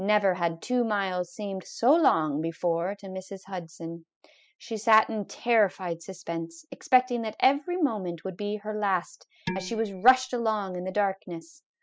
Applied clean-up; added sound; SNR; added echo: classical method spectral subtraction.